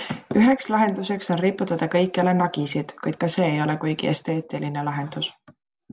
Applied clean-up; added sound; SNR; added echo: none; none; none; none.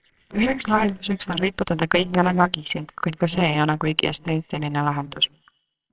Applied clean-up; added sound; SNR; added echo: neural separator model SepFormer WHAMR!.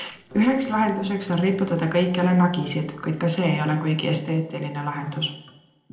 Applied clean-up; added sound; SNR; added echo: neural separator model SepFormer DNS4.